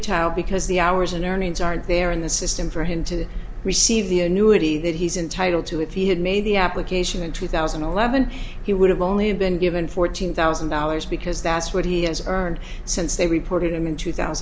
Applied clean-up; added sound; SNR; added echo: none; none; none; none.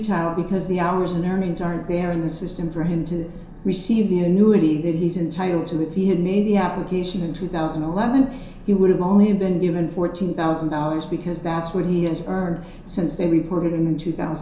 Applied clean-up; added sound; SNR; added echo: none; none; none; reverberation time 0.7 s.